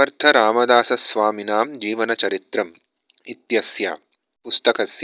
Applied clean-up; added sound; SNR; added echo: none; none; none; none.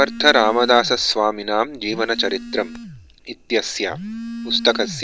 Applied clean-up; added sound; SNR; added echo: none; Telephone; 13 dB; none.